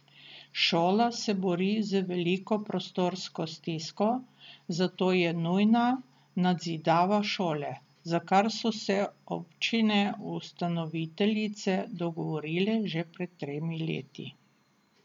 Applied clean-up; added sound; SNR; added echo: none; none; none; none.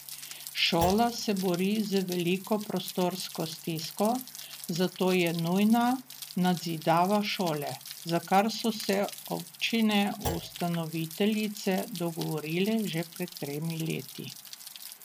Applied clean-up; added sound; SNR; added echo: none; Thump, thud + Rain; 13 dB; none.